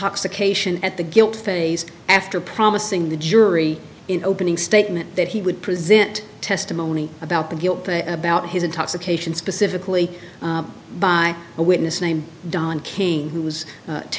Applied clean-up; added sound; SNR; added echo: none; none; none; none.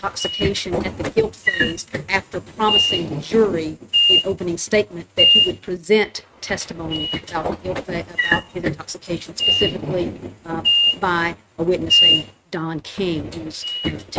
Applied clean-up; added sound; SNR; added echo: neural mask model RNNoise.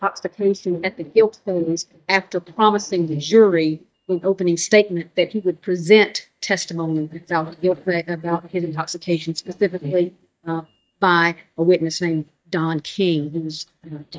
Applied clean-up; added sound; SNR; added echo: neural mask model DeepFilterNet 3.